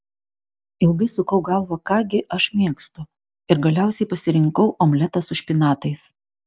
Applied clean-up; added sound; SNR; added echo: none; none; none; none.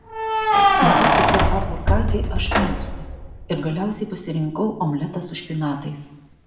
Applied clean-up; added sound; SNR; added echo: none; Keys jangling; -5 dB; reverberation time 0.7 s.